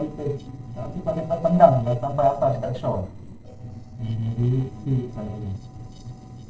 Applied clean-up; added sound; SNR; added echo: neural separator model SepFormer DNS4.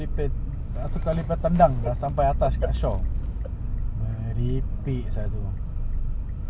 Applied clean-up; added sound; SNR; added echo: none; none; none; none.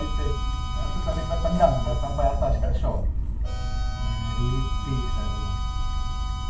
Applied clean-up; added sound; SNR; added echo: none; Harmonica; 15 dB; reverberation time 0.3 s.